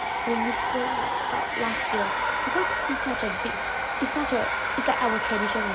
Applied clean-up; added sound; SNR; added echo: none; Domestic sounds, home sounds; -4 dB; none.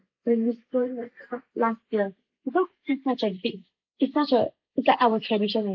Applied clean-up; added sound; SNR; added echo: neural mask model Resemble Enhance denoiser.